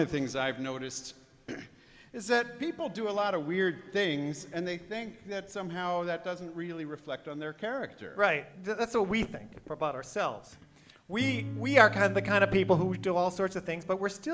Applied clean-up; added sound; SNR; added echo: none; none; none; none.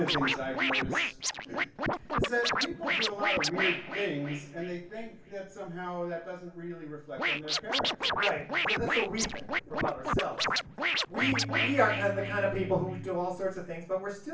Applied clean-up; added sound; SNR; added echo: none; Scratching (performance technique); -1 dB; reverberation time 0.3 s.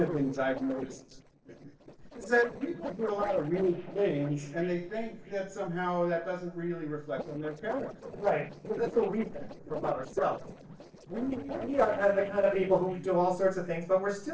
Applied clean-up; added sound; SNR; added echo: neural separator model SepFormer DNS4.